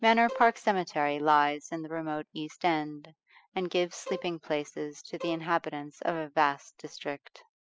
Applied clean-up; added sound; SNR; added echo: classical method spectral subtraction.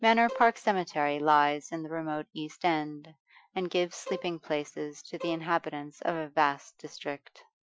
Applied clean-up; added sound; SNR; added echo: classical method Wiener filter.